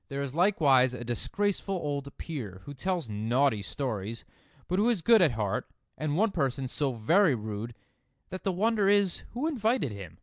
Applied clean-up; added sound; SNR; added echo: none; none; none; none.